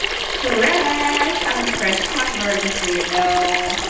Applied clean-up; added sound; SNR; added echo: none; Sink (filling or washing) / Water tap, faucet; 1 dB; reverberation time 0.9 s.